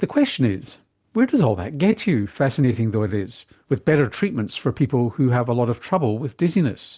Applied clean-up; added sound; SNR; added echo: none; none; none; none.